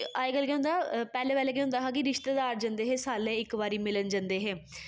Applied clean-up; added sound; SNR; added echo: none; none; none; none.